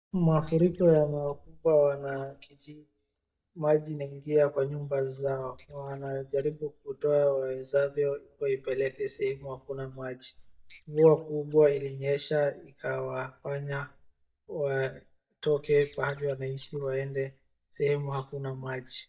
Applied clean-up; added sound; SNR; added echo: neural mask model DeepFilterNet 3.